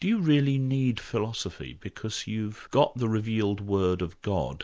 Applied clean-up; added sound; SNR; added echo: none; none; none; none.